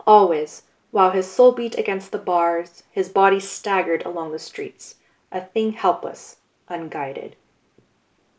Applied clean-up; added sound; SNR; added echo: none; none; none; none.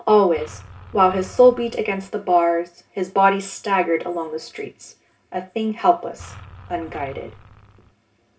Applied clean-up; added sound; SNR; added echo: none; Engine; 20 dB; reverberation time 0.4 s.